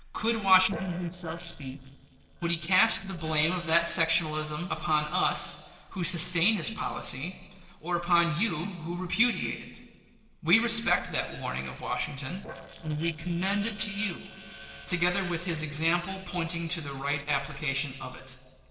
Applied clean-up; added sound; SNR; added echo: neural separator model SepFormer DNS4.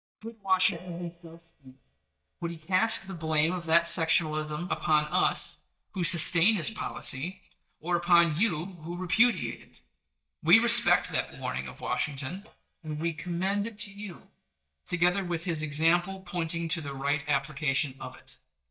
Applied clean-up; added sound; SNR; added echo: neural mask model DeepFilterNet 3.